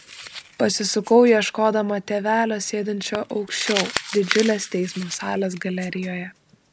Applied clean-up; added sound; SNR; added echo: none; Crumpling, crinkling; 12 dB; none.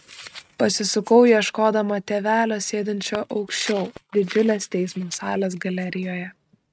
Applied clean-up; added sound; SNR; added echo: neural mask model RNNoise.